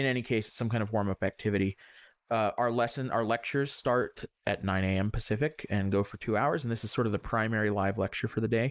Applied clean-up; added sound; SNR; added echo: neural mask model Resemble Enhance denoiser.